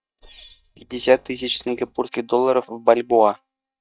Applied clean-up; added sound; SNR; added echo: neural mask model DeepFilterNet 3.